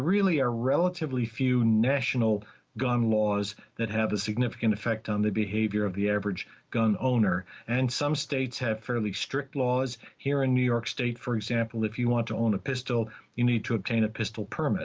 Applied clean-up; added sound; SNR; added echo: none; none; none; none.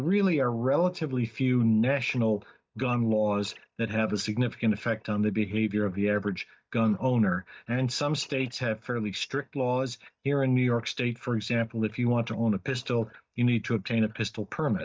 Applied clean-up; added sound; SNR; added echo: neural mask model DeepFilterNet 3.